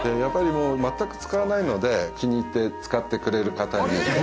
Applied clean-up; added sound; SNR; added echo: none; none; none; none.